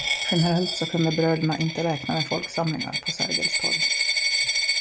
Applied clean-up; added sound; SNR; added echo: none; Coin (dropping); 0 dB; none.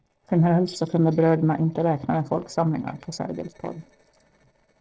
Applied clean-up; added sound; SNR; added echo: neural separator model SepFormer DNS4.